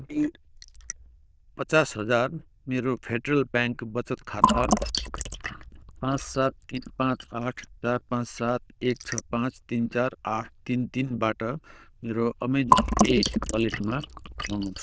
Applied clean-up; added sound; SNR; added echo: neural diffusion model UNIVERSE++.